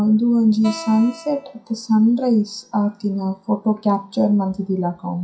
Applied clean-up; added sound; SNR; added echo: classical method WPE with log-MMSE.